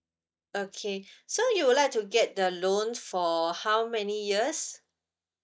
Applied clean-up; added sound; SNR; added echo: neural mask model DeepFilterNet 3.